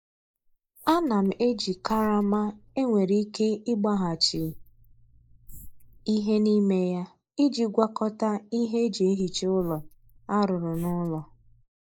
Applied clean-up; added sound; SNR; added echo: neural mask model Resemble Enhance denoiser.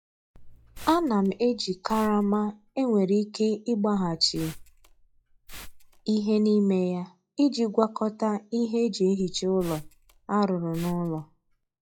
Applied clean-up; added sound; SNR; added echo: classical method log-MMSE.